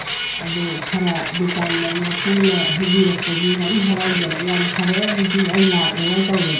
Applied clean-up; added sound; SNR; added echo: none; Printer; 4 dB; reverberation time 0.6 s.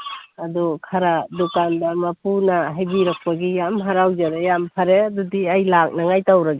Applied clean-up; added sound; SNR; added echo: none; none; none; none.